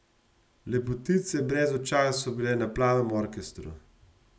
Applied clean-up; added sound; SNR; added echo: none; none; none; none.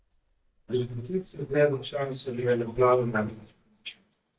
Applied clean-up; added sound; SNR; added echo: neural mask model DeepFilterNet 3.